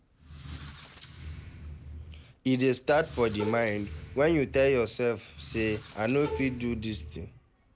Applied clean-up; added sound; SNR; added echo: none; Bowed string instrument + Squeak; 9 dB; none.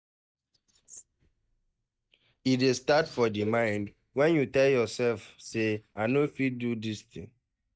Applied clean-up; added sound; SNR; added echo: neural mask model DeepFilterNet 3.